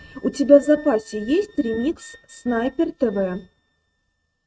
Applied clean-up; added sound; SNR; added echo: neural mask model RNNoise.